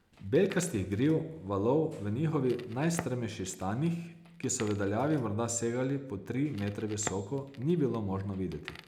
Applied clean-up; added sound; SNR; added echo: none; Crackle; 19 dB; none.